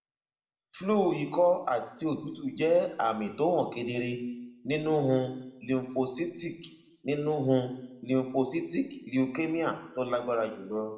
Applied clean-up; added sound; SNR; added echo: none; none; none; reverberation time 0.8 s.